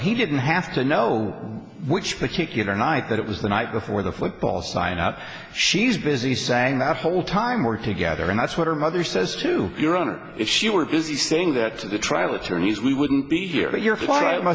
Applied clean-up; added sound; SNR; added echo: none; none; none; none.